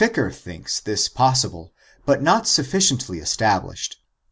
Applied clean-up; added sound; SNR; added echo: none; none; none; none.